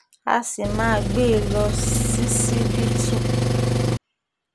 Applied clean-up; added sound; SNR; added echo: none; Engine; -4 dB; none.